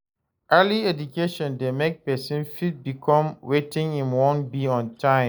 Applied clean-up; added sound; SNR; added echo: neural mask model Resemble Enhance denoiser.